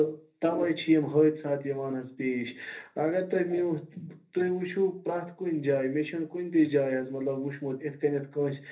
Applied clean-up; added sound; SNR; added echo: none; none; none; reverberation time 0.3 s.